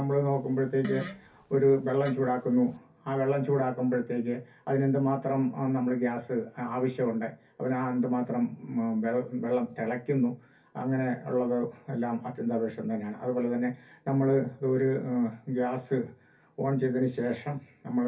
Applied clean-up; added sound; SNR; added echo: none; Fart; 15 dB; reverberation time 0.3 s.